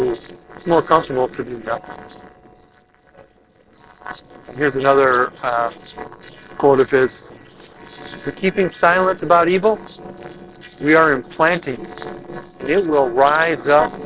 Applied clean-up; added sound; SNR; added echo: neural separator model SepFormer DNS4.